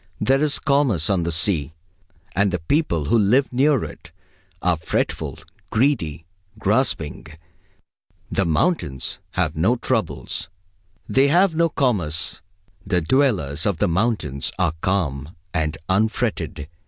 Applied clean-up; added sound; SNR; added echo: none; none; none; none.